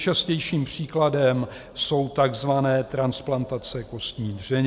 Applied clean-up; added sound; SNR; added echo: none; none; none; none.